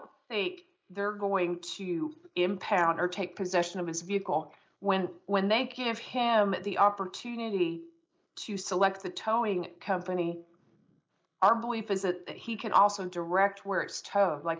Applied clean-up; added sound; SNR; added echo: neural mask model Resemble Enhance denoiser.